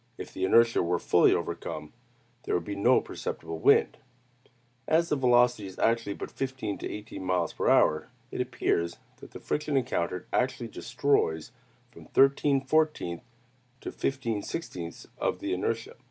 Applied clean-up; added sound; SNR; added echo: none; none; none; none.